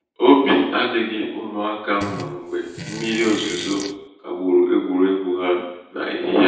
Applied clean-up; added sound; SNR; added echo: none; Fart; 13 dB; reverberation time 0.9 s.